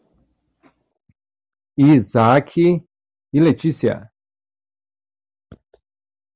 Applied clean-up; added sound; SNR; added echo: none; none; none; none.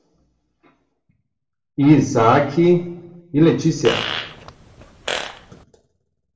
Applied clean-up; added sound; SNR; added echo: none; Fart; 9 dB; reverberation time 0.6 s.